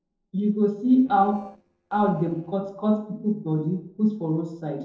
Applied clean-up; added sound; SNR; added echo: neural separator model SepFormer DNS4.